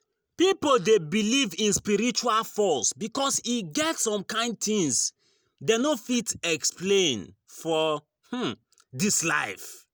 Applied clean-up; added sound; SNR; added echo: none; none; none; none.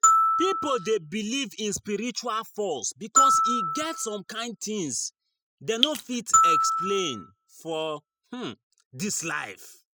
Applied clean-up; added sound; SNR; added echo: classical method spectral subtraction.